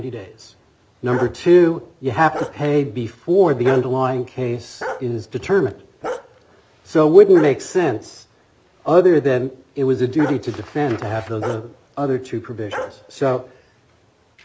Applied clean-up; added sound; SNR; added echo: none; Bark; 14 dB; none.